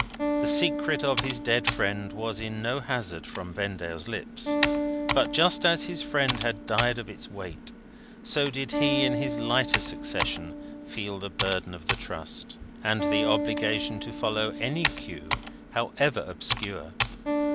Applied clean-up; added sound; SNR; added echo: none; Computer keyboard + Acoustic guitar; 1 dB; none.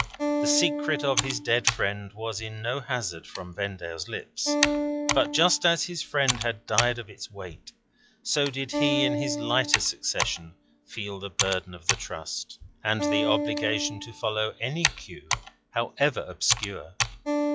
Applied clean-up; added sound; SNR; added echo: classical method log-MMSE.